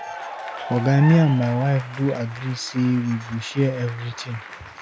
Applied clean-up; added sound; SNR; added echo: none; Applause / Cheering; 13 dB; none.